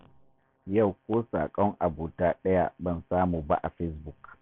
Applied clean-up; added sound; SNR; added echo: none; none; none; none.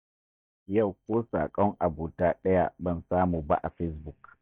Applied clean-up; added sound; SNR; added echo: neural mask model DeepFilterNet 3.